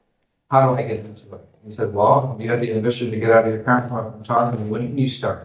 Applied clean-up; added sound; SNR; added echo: neural mask model DeepFilterNet 3.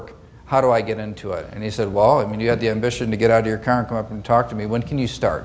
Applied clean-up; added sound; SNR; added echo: none; none; none; none.